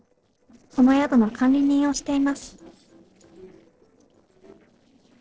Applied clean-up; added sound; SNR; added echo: neural separator model SepFormer DNS4.